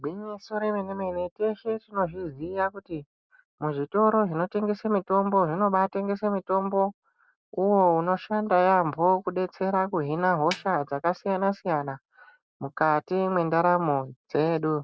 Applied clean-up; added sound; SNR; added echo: none; Snare drum; 15 dB; none.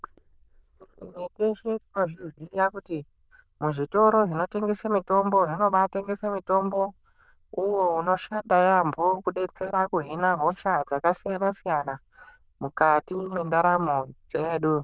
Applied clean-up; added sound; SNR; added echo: neural diffusion model UNIVERSE++.